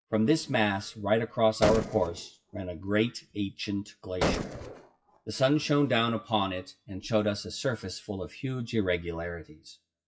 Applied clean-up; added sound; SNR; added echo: classical method WPE with log-MMSE.